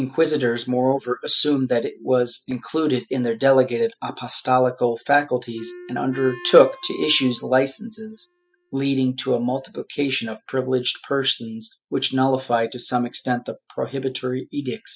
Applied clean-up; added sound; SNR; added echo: classical method spectral subtraction.